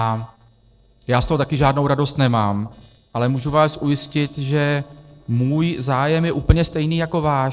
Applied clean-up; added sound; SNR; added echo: neural separator model SepFormer DNS4.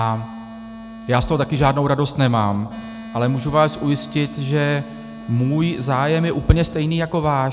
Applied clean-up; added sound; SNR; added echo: none; Wind instrument, woodwind instrument; 16 dB; none.